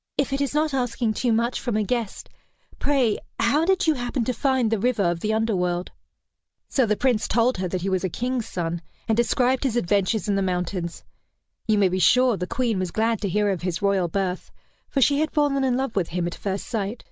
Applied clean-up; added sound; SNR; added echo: none; none; none; none.